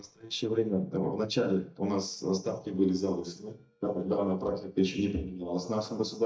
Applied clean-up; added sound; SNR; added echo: neural mask model DeepFilterNet 3.